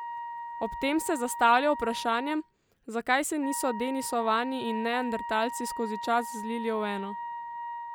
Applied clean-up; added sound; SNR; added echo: none; Wind instrument, woodwind instrument; 8 dB; none.